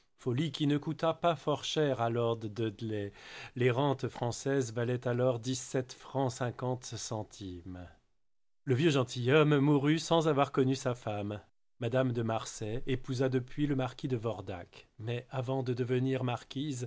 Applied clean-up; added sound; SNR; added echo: none; none; none; none.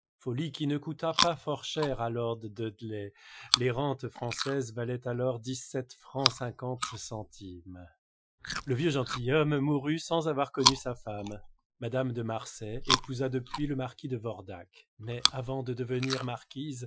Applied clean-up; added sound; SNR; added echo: classical method Wiener filter.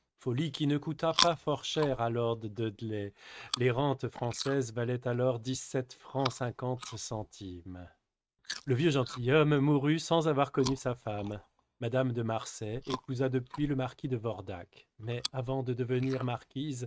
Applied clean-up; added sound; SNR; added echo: neural mask model RNNoise.